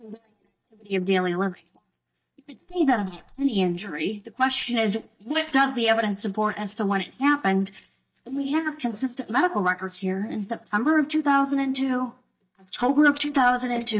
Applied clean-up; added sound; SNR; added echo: neural mask model DeepFilterNet 3.